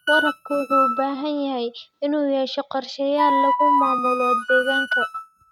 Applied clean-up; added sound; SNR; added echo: neural mask model RNNoise.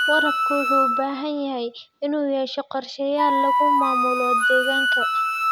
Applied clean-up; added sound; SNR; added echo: none; Wind instrument, woodwind instrument; -3 dB; none.